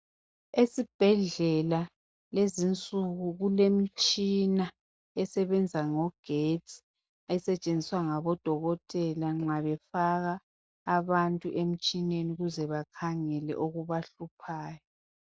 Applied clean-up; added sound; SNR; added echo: none; none; none; none.